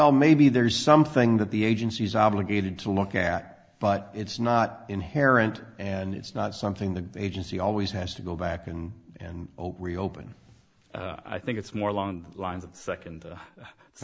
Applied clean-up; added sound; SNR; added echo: none; none; none; none.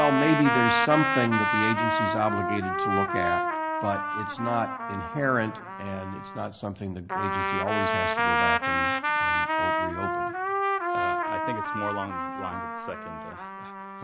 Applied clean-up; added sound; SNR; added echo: none; Trumpet; -2 dB; none.